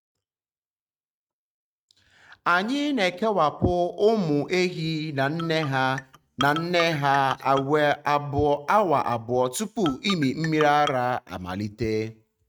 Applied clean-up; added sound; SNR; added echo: neural mask model RNNoise.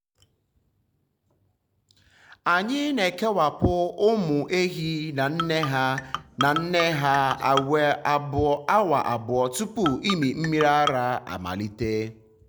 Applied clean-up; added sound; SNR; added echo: none; Marimba, xylophone; 7 dB; none.